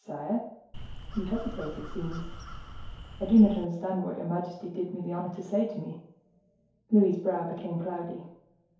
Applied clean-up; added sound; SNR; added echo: none; Crow; 9 dB; reverberation time 2.4 s.